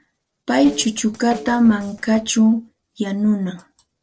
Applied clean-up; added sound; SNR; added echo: neural separator model SepFormer DNS4.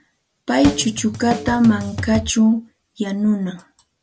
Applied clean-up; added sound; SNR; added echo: none; Drum kit; 7 dB; none.